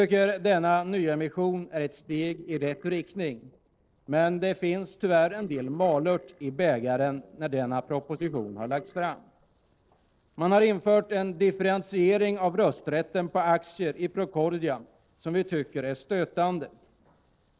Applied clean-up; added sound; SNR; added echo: neural separator model SepFormer DNS4.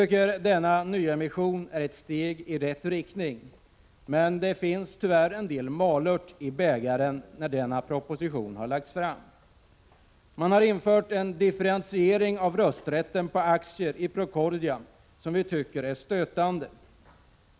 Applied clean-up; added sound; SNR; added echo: none; none; none; none.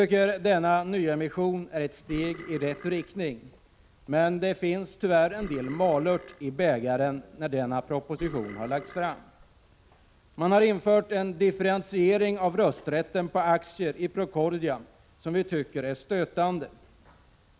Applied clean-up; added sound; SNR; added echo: none; Burping, eructation; 18 dB; none.